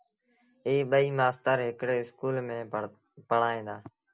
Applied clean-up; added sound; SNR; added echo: none; none; none; none.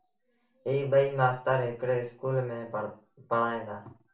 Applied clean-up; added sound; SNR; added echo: none; none; none; reverberation time 0.3 s.